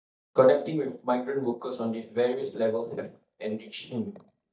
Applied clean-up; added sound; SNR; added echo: neural mask model DeepFilterNet 3.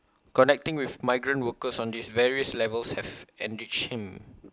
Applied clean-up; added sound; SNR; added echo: none; none; none; none.